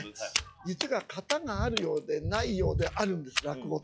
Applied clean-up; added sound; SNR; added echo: classical method log-MMSE.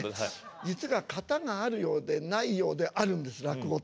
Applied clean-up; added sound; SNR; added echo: none; none; none; none.